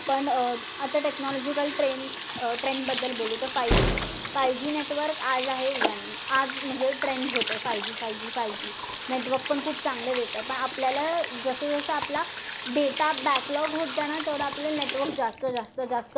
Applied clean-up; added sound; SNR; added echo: none; Slam + Sink (filling or washing) / Water tap, faucet; 1 dB; none.